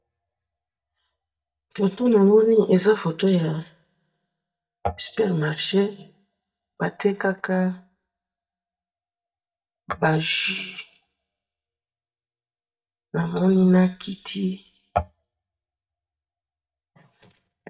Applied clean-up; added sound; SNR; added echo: neural mask model DeepFilterNet 3.